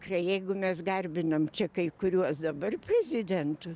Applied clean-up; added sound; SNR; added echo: none; none; none; none.